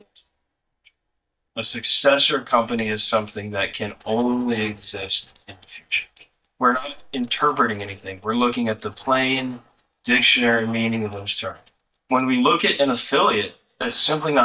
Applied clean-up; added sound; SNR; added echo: neural mask model DeepFilterNet 3.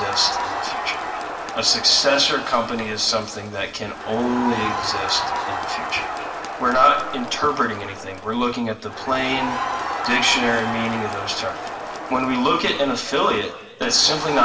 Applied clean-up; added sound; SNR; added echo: none; Crowd; 6 dB; reverberation time 2.5 s.